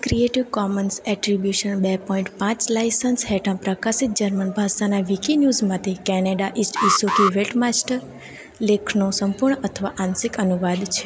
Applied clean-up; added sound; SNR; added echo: none; Alarm; 3 dB; none.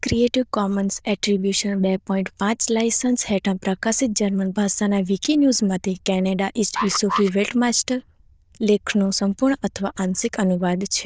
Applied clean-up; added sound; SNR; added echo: neural diffusion model UNIVERSE++.